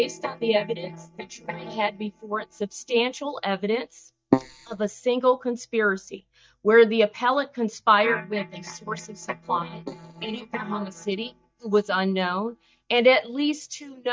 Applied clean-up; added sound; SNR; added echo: neural mask model DeepFilterNet 3.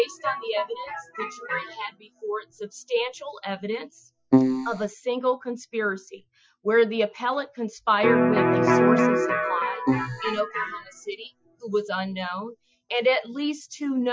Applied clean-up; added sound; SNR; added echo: classical method Wiener filter.